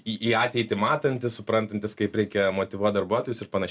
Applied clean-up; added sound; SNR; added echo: none; none; none; none.